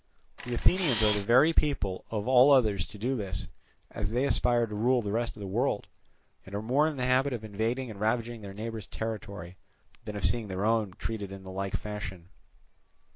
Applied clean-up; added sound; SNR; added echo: none; Camera; 7 dB; none.